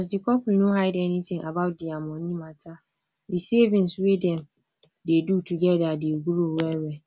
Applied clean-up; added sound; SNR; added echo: none; none; none; none.